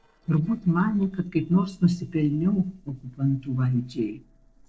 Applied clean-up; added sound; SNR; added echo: neural separator model SepFormer DNS4.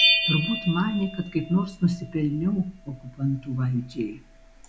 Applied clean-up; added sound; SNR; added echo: none; Bell; 3 dB; reverberation time 0.2 s.